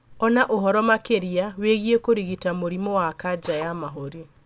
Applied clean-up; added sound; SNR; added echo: none; Drill; 17 dB; none.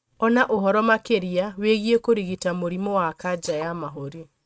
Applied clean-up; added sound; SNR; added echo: neural mask model RNNoise.